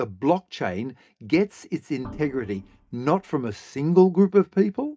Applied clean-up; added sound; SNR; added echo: neural mask model DeepFilterNet 3.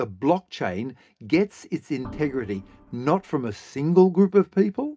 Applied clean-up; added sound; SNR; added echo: none; Organ; 20 dB; reverberation time 0.3 s.